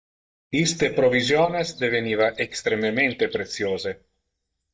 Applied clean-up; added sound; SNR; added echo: neural mask model DeepFilterNet 3.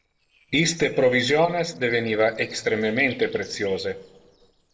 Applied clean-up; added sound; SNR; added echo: neural separator model SepFormer DNS4.